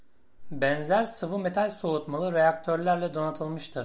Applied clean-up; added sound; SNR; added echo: none; none; none; none.